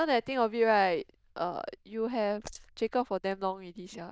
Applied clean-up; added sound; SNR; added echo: neural diffusion model UNIVERSE++.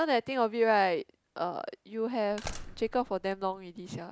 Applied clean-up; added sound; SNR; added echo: none; Slam; 17 dB; none.